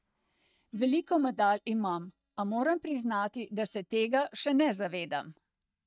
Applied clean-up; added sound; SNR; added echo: neural mask model DeepFilterNet 3.